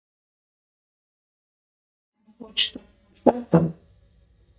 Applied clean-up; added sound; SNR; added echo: neural mask model DeepFilterNet 3.